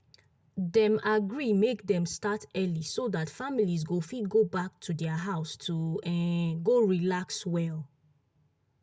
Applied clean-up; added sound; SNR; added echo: none; none; none; none.